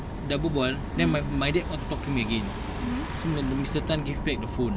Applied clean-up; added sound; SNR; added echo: none; Truck; 15 dB; none.